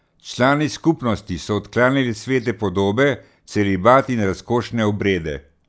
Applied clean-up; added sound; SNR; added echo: none; none; none; none.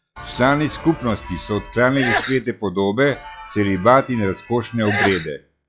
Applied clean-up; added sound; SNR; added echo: classical method log-MMSE.